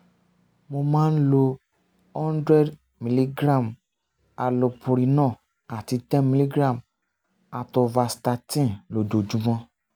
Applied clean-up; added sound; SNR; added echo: none; none; none; none.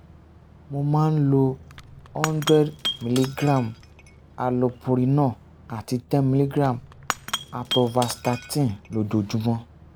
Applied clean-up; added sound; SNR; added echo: none; Shatter / Crushing; 13 dB; none.